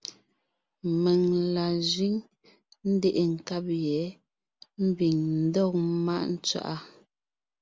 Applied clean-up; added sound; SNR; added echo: none; none; none; none.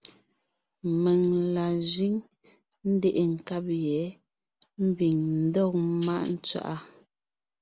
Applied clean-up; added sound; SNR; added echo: none; Tambourine; 3 dB; none.